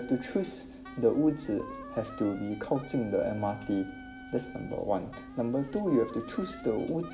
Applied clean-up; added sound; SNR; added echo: none; Wind instrument, woodwind instrument; 18 dB; reverberation time 2.6 s.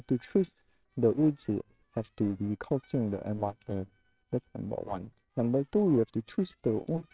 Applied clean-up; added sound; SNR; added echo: neural separator model SepFormer WHAMR!.